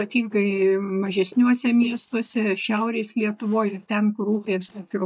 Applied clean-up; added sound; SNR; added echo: neural mask model DeepFilterNet 3.